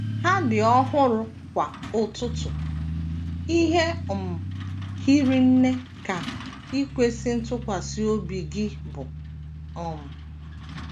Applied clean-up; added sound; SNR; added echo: none; Truck; 7 dB; none.